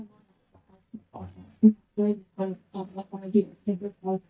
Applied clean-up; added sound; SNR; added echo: neural mask model DeepFilterNet 3.